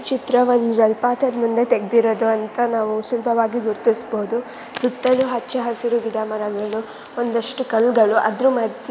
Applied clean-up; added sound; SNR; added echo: none; none; none; none.